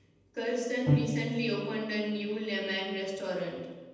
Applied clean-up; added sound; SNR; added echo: none; Bowed string instrument; 2 dB; reverberation time 1.1 s.